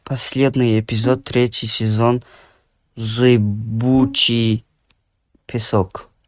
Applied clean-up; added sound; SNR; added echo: neural mask model RNNoise.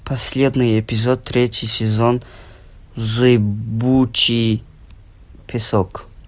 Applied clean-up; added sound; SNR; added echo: none; none; none; none.